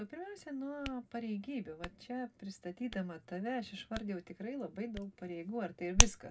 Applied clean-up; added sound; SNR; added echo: none; Hands; -3 dB; reverberation time 0.2 s.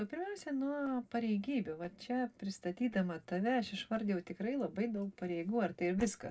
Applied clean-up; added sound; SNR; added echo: neural separator model SepFormer DNS4.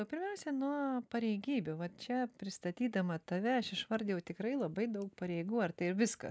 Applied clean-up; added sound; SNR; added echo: none; none; none; none.